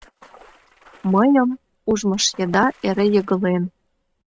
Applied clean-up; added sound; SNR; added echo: neural mask model RNNoise.